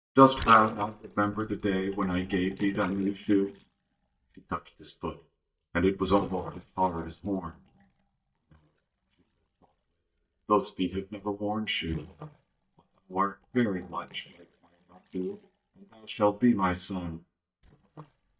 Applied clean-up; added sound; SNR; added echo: neural mask model DeepFilterNet 3.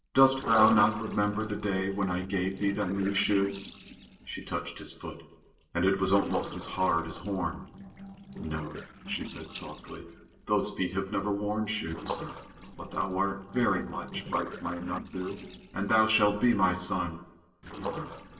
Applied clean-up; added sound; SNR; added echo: neural separator model SepFormer DNS4.